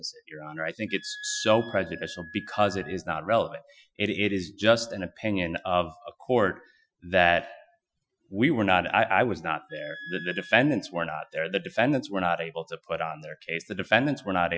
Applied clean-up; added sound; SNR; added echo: classical method Wiener filter.